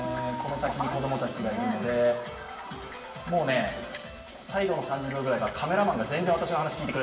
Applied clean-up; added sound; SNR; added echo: none; none; none; reverberation time 0.9 s.